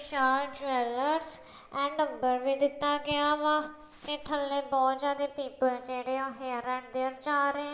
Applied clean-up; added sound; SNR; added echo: none; none; none; none.